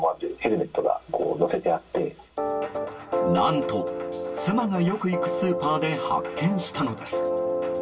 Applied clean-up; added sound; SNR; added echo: none; none; none; reverberation time 0.2 s.